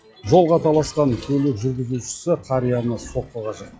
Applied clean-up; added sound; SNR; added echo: classical method log-MMSE.